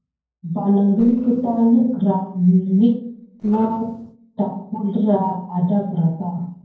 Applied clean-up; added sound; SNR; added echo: neural separator model SepFormer DNS4.